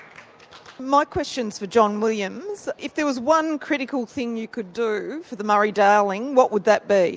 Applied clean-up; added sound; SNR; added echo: none; none; none; none.